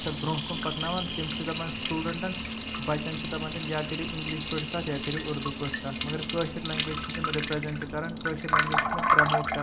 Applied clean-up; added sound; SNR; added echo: none; Liquid; -3 dB; reverberation time 0.4 s.